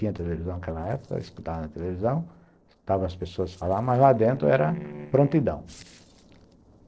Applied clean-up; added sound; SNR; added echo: neural separator model SepFormer DNS4.